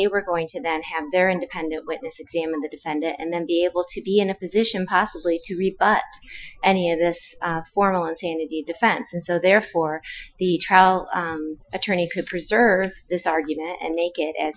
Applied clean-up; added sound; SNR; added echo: classical method Wiener filter.